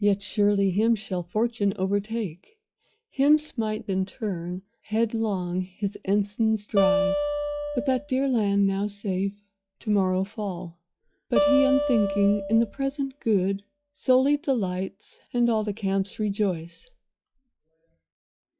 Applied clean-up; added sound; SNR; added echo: classical method log-MMSE.